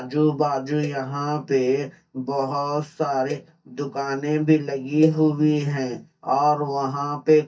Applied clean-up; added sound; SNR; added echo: neural mask model DeepFilterNet 3.